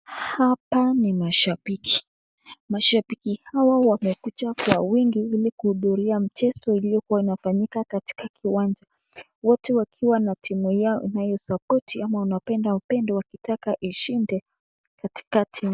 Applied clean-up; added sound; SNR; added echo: none; none; none; none.